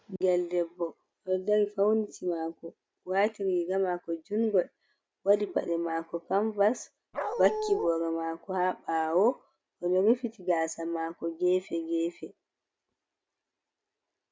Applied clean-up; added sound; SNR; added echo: none; Dog; 3 dB; none.